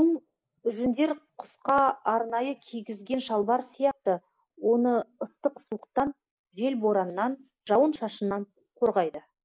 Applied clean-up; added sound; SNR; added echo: neural mask model Resemble Enhance denoiser.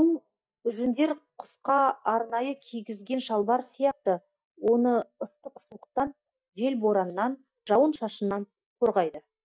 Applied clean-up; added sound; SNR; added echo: neural mask model DeepFilterNet 3.